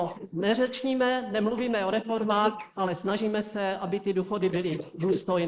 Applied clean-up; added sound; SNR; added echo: neural mask model Resemble Enhance denoiser.